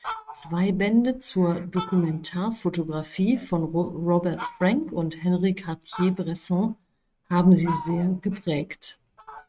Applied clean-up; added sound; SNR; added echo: neural mask model RNNoise.